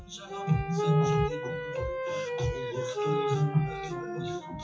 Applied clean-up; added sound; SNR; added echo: classical method WPE with log-MMSE.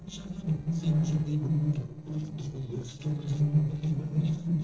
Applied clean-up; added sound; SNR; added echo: neural separator model SepFormer DNS4.